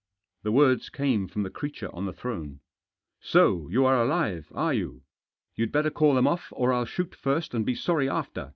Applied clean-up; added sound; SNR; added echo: none; none; none; none.